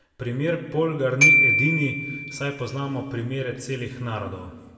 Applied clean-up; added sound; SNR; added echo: none; Glockenspiel; -3 dB; reverberation time 1.6 s.